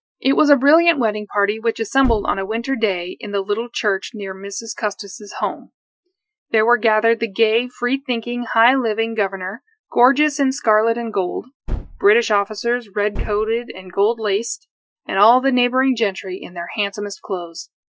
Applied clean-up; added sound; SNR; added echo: classical method Wiener filter.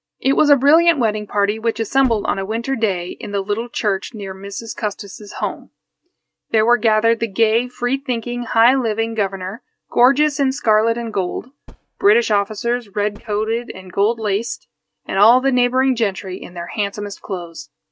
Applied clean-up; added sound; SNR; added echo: neural mask model RNNoise.